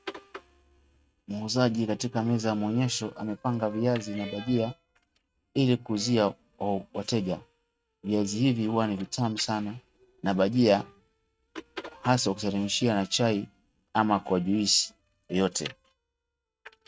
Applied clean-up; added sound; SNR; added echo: neural mask model RNNoise.